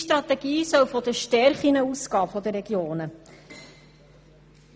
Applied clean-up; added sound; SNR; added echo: none; none; none; none.